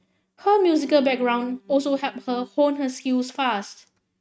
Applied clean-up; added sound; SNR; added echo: neural mask model RNNoise.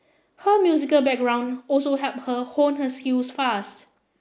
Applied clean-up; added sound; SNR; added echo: neural mask model Resemble Enhance denoiser.